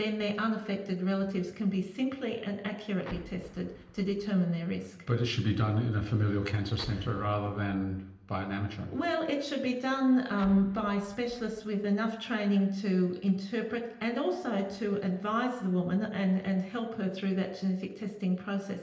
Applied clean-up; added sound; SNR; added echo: none; Explosion; 20 dB; reverberation time 0.9 s.